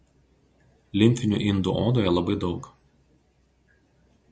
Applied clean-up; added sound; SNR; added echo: none; none; none; none.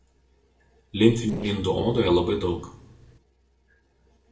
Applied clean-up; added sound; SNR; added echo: neural separator model SepFormer DNS4.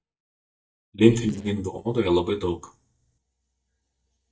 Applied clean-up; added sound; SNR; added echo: neural mask model DeepFilterNet 3.